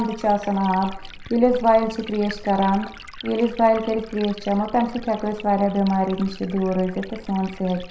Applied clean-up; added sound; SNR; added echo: none; Liquid; 15 dB; reverberation time 0.5 s.